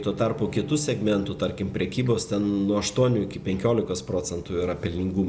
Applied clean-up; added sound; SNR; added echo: none; Bowed string instrument; 19 dB; none.